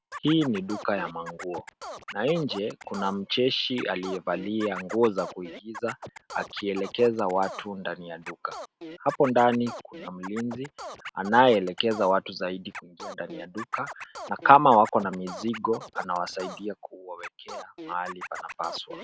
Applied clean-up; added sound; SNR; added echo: none; Scratching (performance technique); 15 dB; none.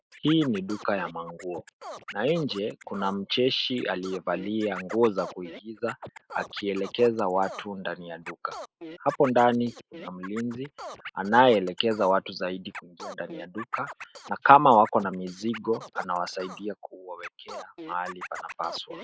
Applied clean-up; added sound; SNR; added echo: neural mask model Resemble Enhance denoiser.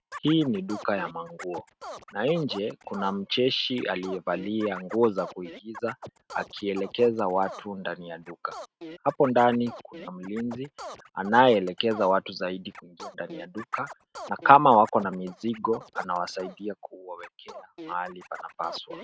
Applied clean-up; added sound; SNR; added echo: neural mask model RNNoise.